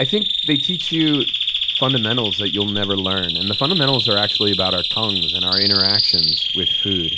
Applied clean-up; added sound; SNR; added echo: none; Bird vocalization, bird call, bird song; -3 dB; none.